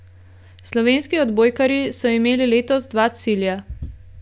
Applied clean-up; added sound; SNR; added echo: none; none; none; none.